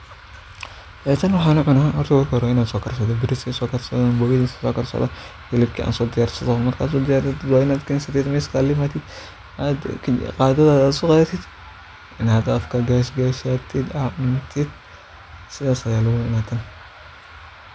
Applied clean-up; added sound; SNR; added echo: none; none; none; none.